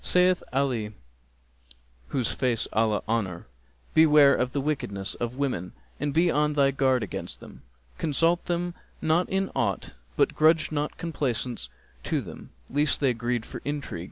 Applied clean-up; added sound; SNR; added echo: none; none; none; none.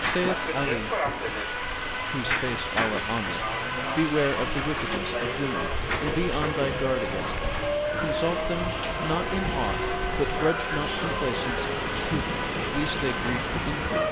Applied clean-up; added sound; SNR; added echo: none; Subway, metro, underground; -3 dB; none.